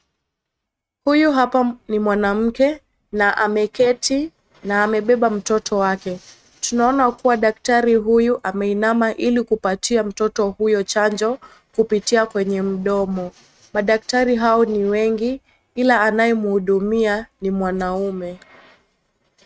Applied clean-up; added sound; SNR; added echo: neural mask model RNNoise.